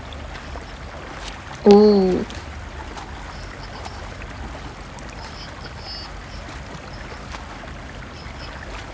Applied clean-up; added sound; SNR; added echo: none; Stream; 14 dB; none.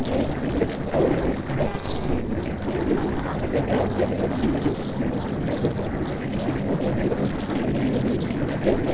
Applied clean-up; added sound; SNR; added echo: neural separator model SepFormer DNS4.